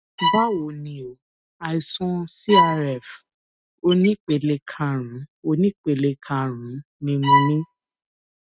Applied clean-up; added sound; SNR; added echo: neural mask model RNNoise.